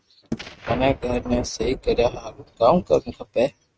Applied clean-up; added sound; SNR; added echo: neural mask model RNNoise.